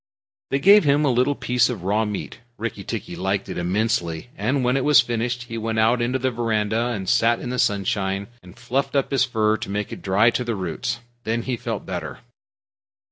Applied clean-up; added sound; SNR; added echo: none; none; none; none.